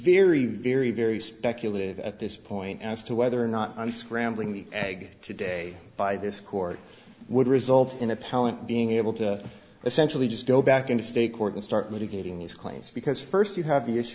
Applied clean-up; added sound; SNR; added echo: none; none; none; none.